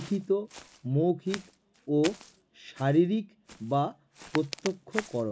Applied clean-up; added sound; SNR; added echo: none; Walk, footsteps; 14 dB; none.